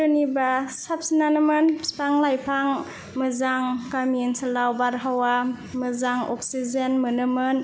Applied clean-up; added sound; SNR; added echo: none; none; none; none.